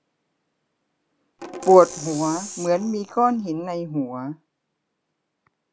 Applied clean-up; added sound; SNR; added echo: none; Percussion; 14 dB; none.